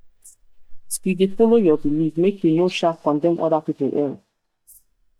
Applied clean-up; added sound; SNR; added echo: neural mask model DeepFilterNet 3.